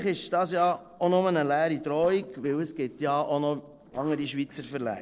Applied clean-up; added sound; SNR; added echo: neural separator model SepFormer DNS4.